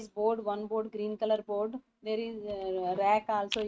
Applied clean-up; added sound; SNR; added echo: neural mask model RNNoise.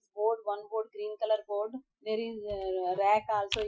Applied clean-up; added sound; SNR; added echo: classical method Wiener filter.